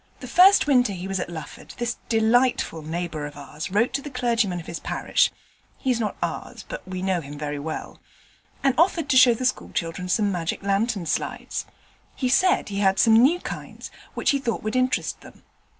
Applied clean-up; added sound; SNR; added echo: none; none; none; none.